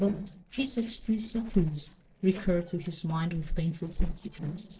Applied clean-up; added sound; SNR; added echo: neural separator model SepFormer DNS4.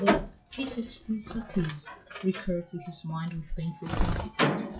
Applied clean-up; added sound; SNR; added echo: classical method WPE with log-MMSE.